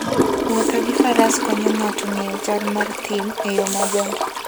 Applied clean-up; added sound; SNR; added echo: none; Toilet flush / Gurgling; -1 dB; none.